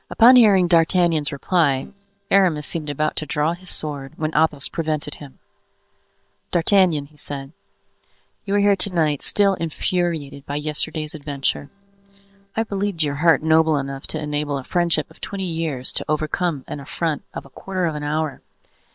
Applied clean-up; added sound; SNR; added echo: neural separator model SepFormer WHAM!.